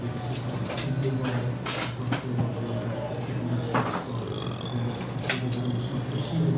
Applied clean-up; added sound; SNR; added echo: none; Burping, eructation; 0 dB; reverberation time 1.1 s.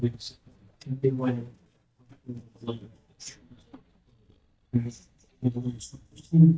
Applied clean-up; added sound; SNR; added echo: neural mask model DeepFilterNet 3.